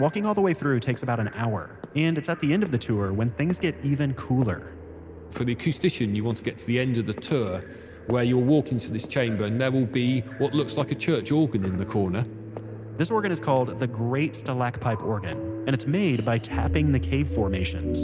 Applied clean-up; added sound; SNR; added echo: none; none; none; none.